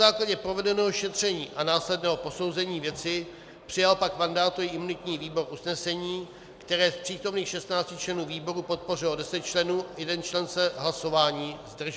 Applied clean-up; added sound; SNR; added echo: none; none; none; none.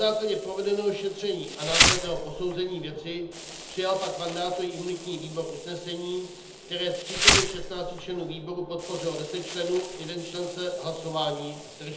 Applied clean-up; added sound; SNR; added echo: none; Insect; 0 dB; reverberation time 0.8 s.